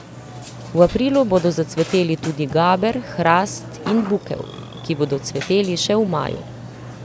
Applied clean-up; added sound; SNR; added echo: none; Burping, eructation; 13 dB; none.